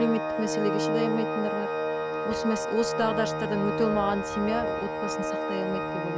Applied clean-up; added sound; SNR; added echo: none; Organ; 0 dB; none.